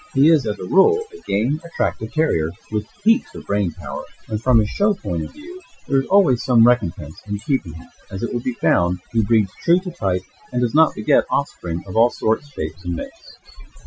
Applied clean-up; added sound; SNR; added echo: classical method Wiener filter.